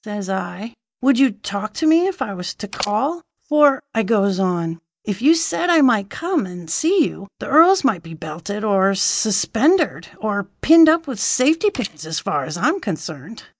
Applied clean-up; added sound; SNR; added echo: neural mask model DeepFilterNet 3.